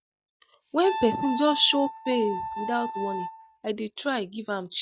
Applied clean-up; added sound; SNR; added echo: neural mask model RNNoise.